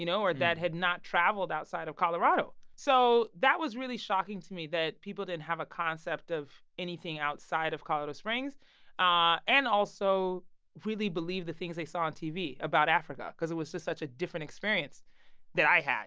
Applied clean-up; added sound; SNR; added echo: none; none; none; none.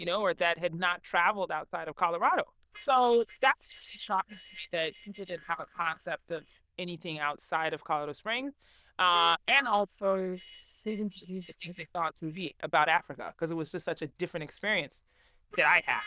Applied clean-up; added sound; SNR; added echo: neural diffusion model UNIVERSE++.